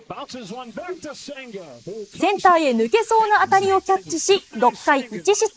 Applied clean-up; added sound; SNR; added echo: neural mask model Resemble Enhance denoiser.